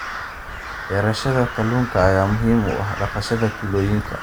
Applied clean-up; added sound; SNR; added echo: none; Crow; 8 dB; none.